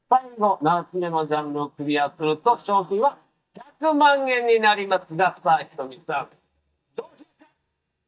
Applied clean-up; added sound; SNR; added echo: neural mask model DeepFilterNet 3.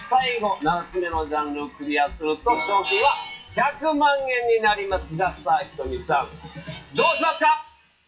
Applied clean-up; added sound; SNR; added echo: classical method WPE with log-MMSE.